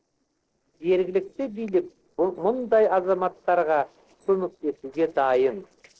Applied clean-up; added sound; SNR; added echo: neural separator model SepFormer DNS4.